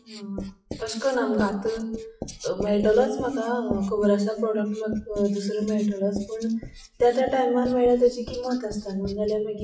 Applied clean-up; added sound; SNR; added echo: classical method WPE with log-MMSE.